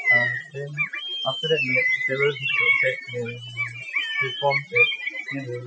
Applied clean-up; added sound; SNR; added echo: classical method Wiener filter.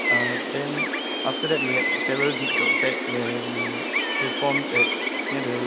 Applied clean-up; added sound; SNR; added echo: none; Gull, seagull; -5 dB; none.